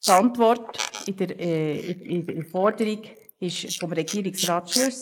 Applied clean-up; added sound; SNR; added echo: neural mask model Resemble Enhance denoiser.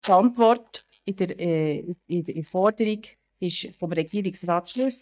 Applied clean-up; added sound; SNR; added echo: neural mask model DeepFilterNet 3.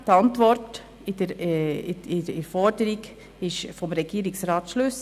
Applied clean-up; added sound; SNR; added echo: none; none; none; none.